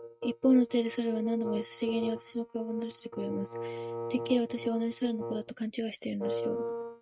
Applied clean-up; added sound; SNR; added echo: neural mask model RNNoise.